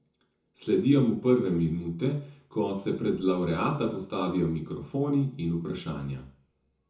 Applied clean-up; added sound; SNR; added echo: none; none; none; reverberation time 0.6 s.